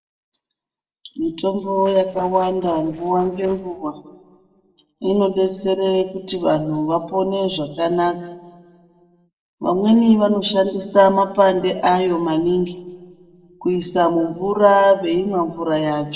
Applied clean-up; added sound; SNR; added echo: neural separator model SepFormer DNS4.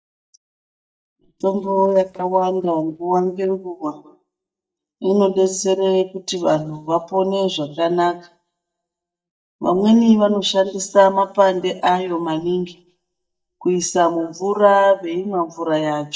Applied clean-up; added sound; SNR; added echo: neural mask model DeepFilterNet 3.